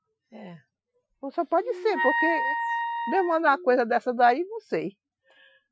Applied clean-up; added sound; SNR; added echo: classical method Wiener filter.